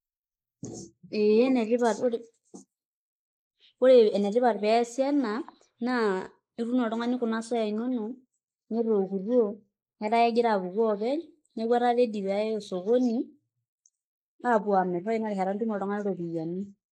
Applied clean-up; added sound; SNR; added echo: neural mask model Resemble Enhance denoiser.